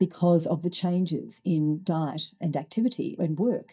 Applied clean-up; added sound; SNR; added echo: neural mask model DeepFilterNet 3.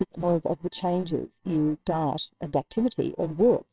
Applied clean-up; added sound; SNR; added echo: neural separator model SepFormer WHAMR!.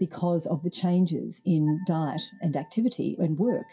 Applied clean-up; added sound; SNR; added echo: classical method WPE with log-MMSE.